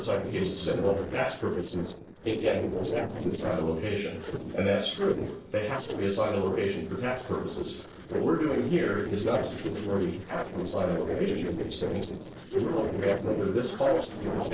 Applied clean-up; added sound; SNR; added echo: neural separator model SepFormer DNS4.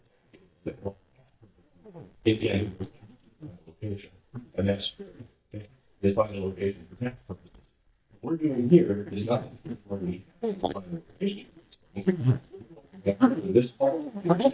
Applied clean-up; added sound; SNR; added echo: neural mask model DeepFilterNet 3.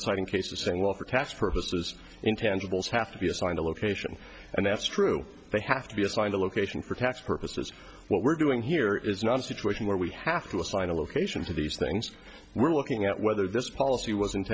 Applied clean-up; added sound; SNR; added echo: none; none; none; none.